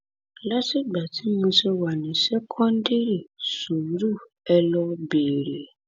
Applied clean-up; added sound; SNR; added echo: none; none; none; none.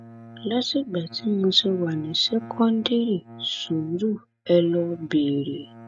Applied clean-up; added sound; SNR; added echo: neural mask model RNNoise.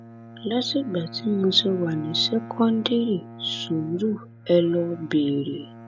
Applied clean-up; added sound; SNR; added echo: none; Bowed string instrument; 15 dB; none.